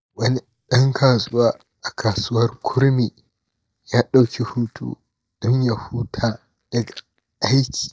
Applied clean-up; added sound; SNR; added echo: neural mask model DeepFilterNet 3.